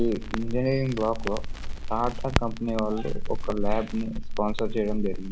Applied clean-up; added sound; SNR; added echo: none; Crackle; -1 dB; none.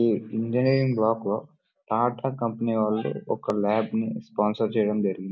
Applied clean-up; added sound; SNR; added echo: none; none; none; none.